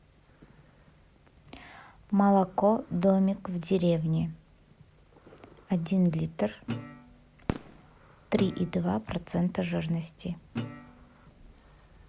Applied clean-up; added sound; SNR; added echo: none; Fireworks + Guitar; 11 dB; none.